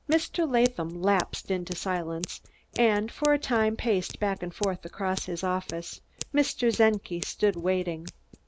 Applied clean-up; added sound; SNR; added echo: none; Scissors; 17 dB; none.